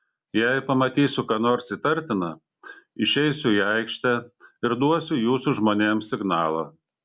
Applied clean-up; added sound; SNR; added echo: none; none; none; none.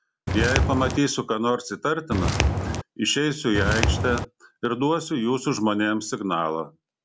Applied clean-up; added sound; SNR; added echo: none; Walk, footsteps; -2 dB; none.